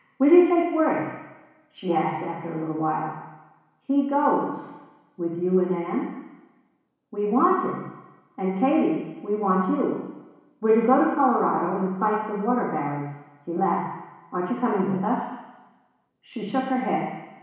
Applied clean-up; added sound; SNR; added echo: none; none; none; reverberation time 1.1 s.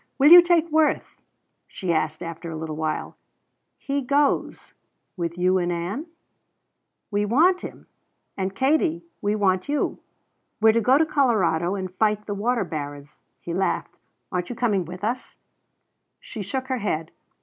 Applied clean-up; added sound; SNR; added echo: none; none; none; none.